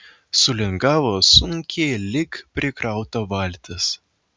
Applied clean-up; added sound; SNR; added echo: none; none; none; none.